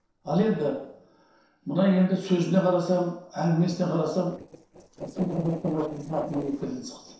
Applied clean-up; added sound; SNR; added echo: neural separator model SepFormer DNS4.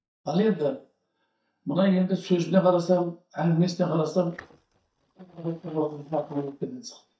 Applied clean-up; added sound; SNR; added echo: neural mask model DeepFilterNet 3.